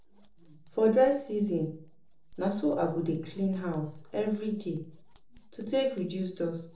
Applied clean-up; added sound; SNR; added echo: neural separator model SepFormer DNS4.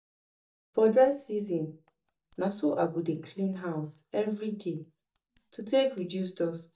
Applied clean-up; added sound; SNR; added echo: neural mask model DeepFilterNet 3.